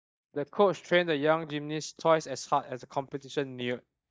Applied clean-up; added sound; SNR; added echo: neural mask model DeepFilterNet 3.